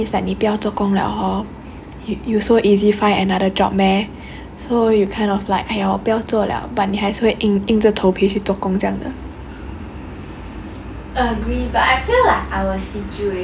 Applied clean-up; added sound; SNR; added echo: none; none; none; none.